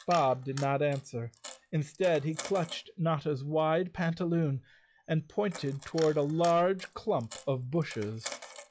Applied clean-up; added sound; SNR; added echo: classical method log-MMSE.